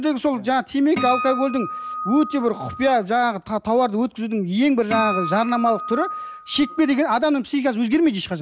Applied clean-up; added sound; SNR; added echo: none; Acoustic guitar; 8 dB; none.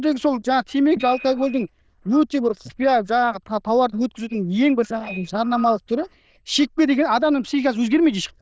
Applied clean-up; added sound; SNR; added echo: neural diffusion model UNIVERSE++.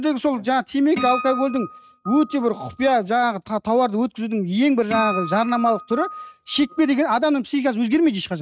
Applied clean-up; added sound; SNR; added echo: neural mask model RNNoise.